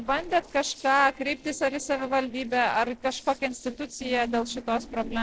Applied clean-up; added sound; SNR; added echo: neural separator model SepFormer DNS4.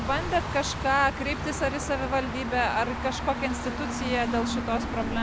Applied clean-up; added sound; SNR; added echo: none; none; none; none.